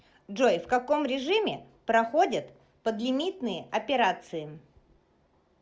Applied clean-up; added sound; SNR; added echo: none; none; none; none.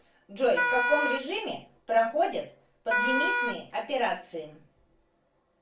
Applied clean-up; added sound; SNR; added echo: none; Wind instrument, woodwind instrument; -1 dB; reverberation time 0.3 s.